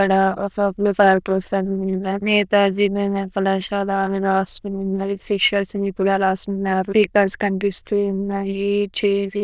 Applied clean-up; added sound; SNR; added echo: neural diffusion model UNIVERSE++.